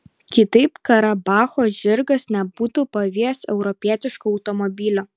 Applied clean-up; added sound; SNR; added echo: none; none; none; none.